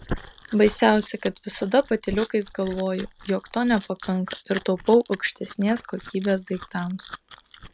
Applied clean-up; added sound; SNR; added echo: none; Chewing, mastication; 15 dB; none.